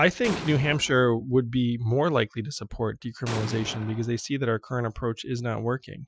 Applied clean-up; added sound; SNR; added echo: classical method Wiener filter.